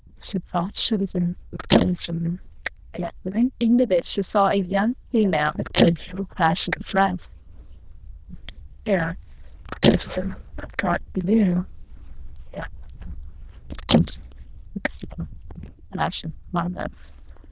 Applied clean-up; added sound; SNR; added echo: neural diffusion model UNIVERSE++.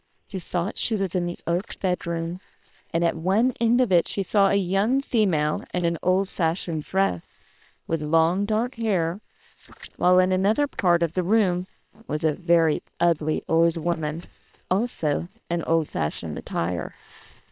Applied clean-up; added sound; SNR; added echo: neural separator model SepFormer WHAM!.